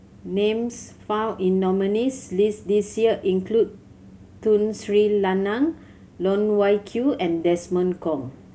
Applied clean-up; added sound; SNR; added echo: none; none; none; none.